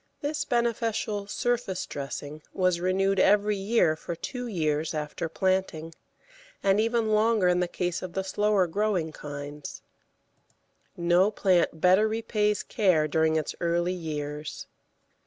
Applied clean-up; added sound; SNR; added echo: none; none; none; none.